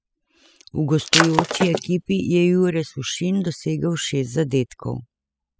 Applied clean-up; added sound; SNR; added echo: classical method spectral subtraction.